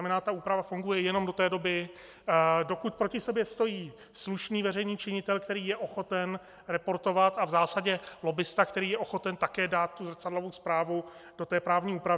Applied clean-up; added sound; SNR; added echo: none; none; none; none.